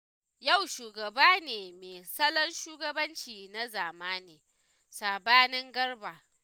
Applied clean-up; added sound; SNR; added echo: none; none; none; none.